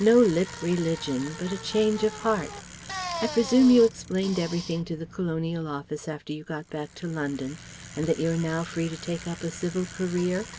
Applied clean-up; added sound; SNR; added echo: none; Bicycle; 14 dB; none.